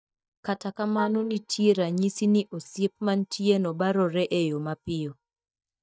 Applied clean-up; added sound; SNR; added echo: neural mask model DeepFilterNet 3.